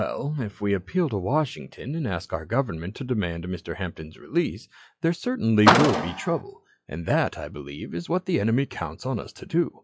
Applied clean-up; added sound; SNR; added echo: classical method log-MMSE.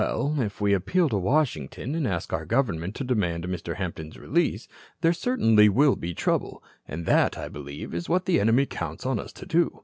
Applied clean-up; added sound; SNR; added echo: none; none; none; none.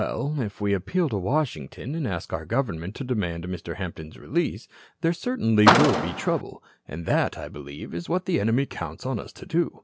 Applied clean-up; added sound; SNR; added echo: none; Car; -2 dB; none.